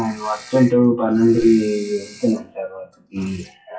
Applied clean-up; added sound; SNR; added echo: classical method WPE with log-MMSE.